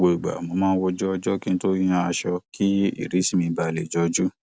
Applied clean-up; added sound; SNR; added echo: none; none; none; none.